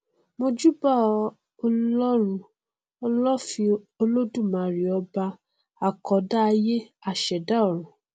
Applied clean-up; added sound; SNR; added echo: none; none; none; none.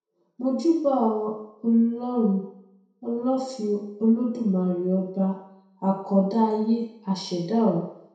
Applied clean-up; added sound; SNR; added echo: none; none; none; reverberation time 0.7 s.